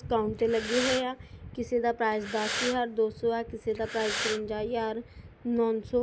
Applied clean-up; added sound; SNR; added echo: none; Breathing; 6 dB; none.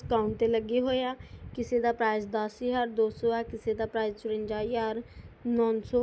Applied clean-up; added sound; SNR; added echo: none; none; none; none.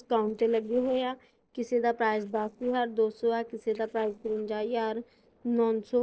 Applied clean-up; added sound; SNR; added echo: neural separator model SepFormer DNS4.